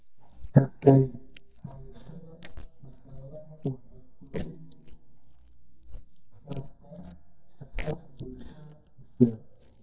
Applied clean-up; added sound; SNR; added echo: neural mask model DeepFilterNet 3.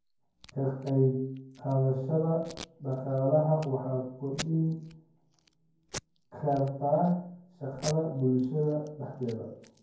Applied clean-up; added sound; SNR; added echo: none; Packing tape, duct tape; 19 dB; reverberation time 0.9 s.